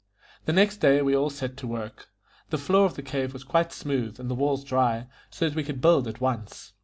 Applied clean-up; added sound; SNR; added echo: none; none; none; none.